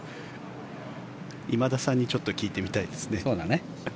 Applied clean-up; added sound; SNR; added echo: none; none; none; none.